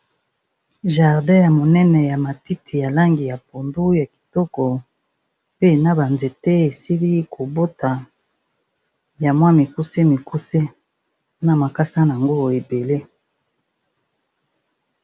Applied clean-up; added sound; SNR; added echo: none; none; none; none.